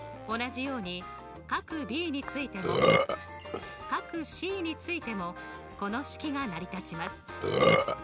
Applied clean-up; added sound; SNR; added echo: none; Burping, eructation; -3 dB; none.